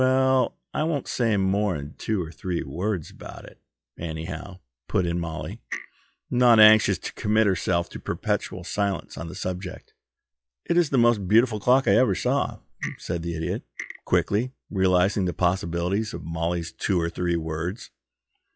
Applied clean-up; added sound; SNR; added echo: classical method log-MMSE.